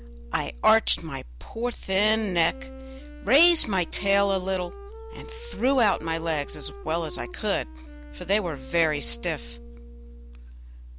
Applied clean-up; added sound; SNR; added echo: none; Wind instrument, woodwind instrument; 17 dB; none.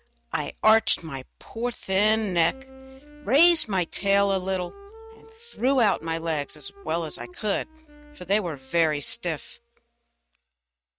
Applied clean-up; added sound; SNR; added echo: neural mask model RNNoise.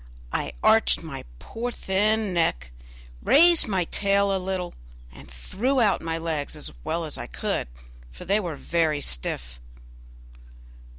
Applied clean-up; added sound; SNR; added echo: none; none; none; none.